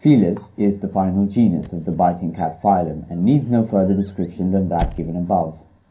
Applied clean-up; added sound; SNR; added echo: none; Squeak / Slam / Wood; 16 dB; reverberation time 0.3 s.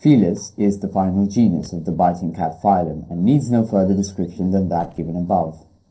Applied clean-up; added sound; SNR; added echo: neural separator model SepFormer DNS4.